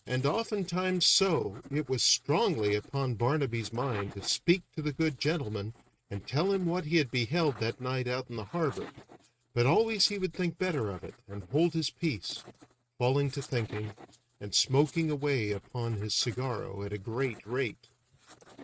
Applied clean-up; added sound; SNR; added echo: neural mask model RNNoise.